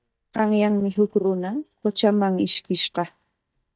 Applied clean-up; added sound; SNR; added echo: neural mask model DeepFilterNet 3.